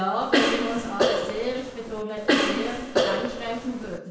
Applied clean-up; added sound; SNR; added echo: none; Cough; -4 dB; reverberation time 0.5 s.